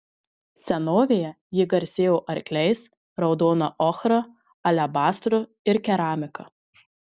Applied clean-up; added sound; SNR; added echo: none; none; none; none.